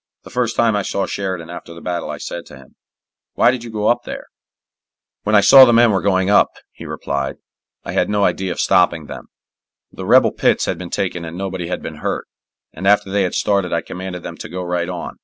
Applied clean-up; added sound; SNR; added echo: none; none; none; none.